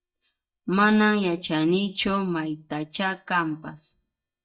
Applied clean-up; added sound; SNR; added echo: neural mask model DeepFilterNet 3.